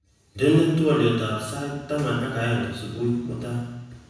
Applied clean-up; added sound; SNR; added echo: none; none; none; reverberation time 1.1 s.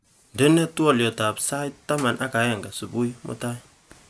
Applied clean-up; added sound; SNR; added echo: none; none; none; none.